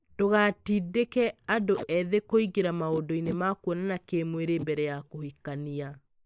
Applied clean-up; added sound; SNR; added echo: neural mask model Resemble Enhance denoiser.